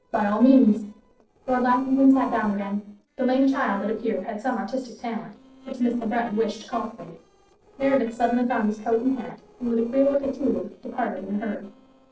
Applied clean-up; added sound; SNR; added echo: neural separator model SepFormer DNS4.